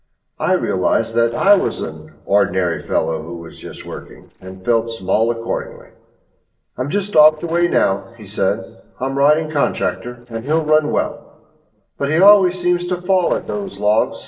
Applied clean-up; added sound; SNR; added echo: neural separator model SepFormer DNS4.